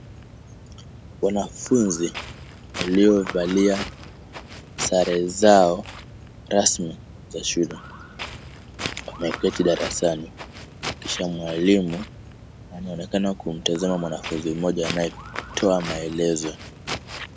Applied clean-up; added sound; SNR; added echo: none; Walk, footsteps; 12 dB; none.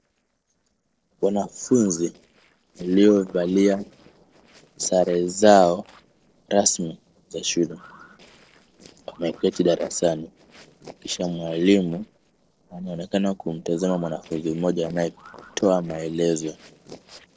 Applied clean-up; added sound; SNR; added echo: neural separator model SepFormer DNS4.